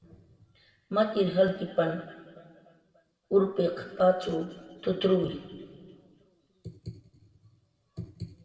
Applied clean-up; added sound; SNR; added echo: none; none; none; reverberation time 2.0 s.